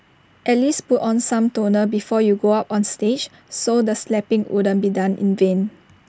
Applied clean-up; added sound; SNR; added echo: none; none; none; none.